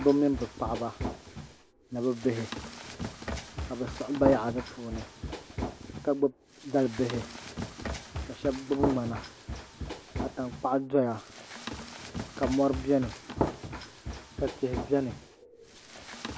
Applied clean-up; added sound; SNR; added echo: none; Run; 6 dB; none.